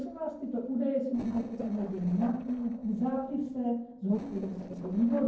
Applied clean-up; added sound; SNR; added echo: neural separator model SepFormer DNS4.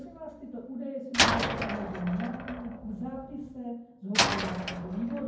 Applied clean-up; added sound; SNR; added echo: none; Slam; -3 dB; reverberation time 0.9 s.